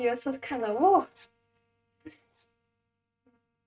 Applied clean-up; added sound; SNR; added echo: neural mask model RNNoise.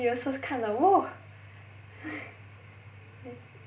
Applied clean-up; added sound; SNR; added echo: none; none; none; none.